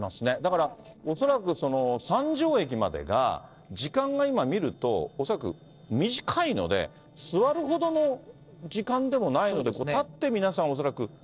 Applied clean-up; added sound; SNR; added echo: neural separator model SepFormer DNS4.